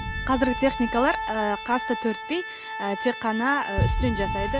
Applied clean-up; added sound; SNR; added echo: none; Boom + Organ; 3 dB; none.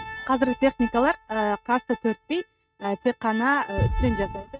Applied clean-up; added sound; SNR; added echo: neural mask model RNNoise.